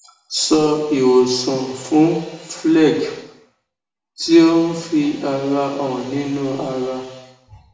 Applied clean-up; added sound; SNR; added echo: none; none; none; reverberation time 0.8 s.